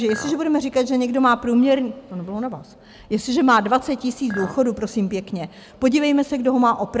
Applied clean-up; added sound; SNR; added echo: none; Chink, clink; 16 dB; none.